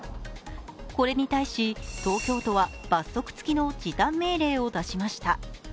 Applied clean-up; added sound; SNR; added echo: none; none; none; none.